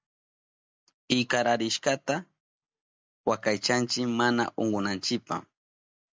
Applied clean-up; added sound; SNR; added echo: none; none; none; none.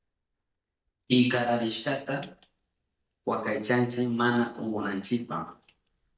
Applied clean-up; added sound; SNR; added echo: neural mask model DeepFilterNet 3.